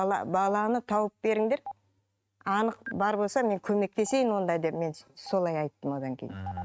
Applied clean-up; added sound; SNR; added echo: neural mask model RNNoise.